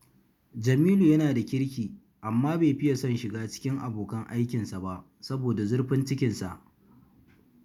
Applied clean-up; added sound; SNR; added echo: none; none; none; none.